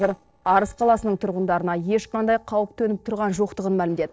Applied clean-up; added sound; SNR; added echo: neural separator model SepFormer DNS4.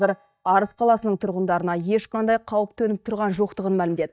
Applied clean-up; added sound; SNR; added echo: neural mask model DeepFilterNet 3.